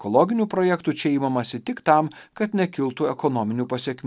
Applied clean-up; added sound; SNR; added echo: none; none; none; none.